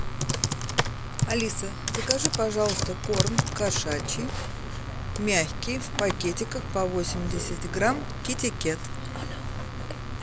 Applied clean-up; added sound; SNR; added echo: none; Computer keyboard; 0 dB; none.